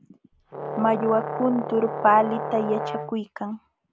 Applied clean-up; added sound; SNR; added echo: none; Brass instrument; 7 dB; none.